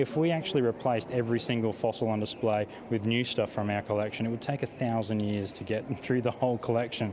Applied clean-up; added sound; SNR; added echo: none; none; none; none.